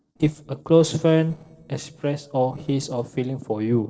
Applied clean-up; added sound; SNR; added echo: neural separator model SepFormer DNS4.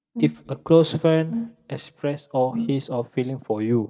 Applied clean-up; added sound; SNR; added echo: neural mask model DeepFilterNet 3.